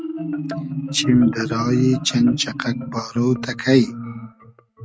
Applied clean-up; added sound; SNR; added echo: neural mask model RNNoise.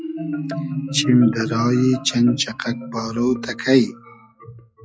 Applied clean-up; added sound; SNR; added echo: classical method log-MMSE.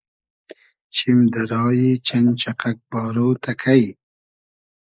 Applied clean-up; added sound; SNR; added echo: neural mask model Resemble Enhance denoiser.